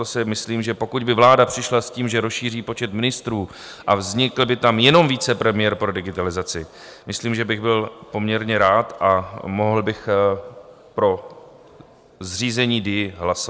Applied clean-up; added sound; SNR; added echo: none; none; none; none.